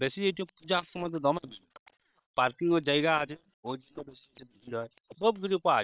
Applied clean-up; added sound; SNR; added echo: neural separator model SepFormer WHAM!.